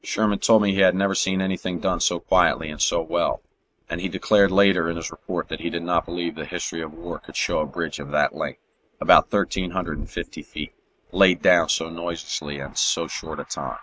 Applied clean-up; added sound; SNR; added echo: neural mask model RNNoise.